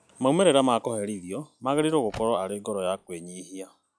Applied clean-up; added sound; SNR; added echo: classical method log-MMSE.